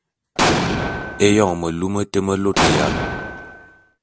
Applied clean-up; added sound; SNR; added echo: none; Explosion; 0 dB; none.